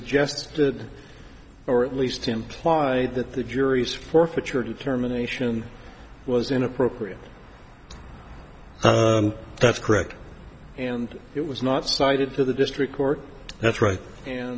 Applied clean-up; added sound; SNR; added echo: none; none; none; none.